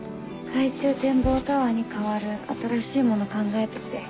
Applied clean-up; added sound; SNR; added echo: none; Bass drum; 14 dB; none.